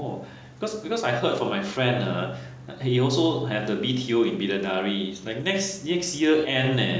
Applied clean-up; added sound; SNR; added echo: none; none; none; none.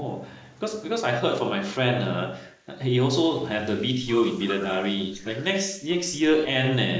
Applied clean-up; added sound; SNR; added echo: neural mask model Resemble Enhance denoiser.